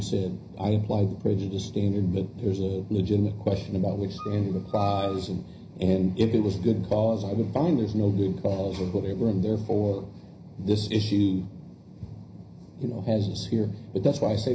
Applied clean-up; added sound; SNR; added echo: none; Wind instrument, woodwind instrument; 17 dB; reverberation time 0.4 s.